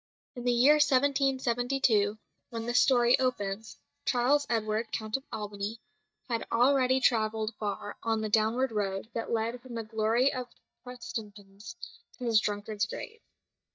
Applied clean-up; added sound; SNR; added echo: neural mask model DeepFilterNet 3.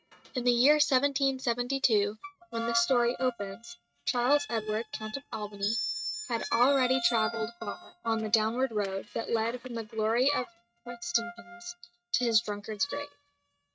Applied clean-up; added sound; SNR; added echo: neural mask model RNNoise.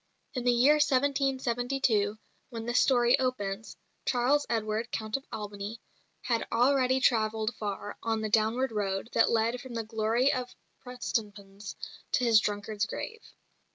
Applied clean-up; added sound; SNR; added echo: none; none; none; none.